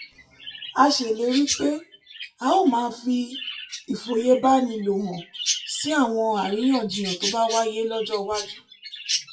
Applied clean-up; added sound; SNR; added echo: classical method WPE with log-MMSE.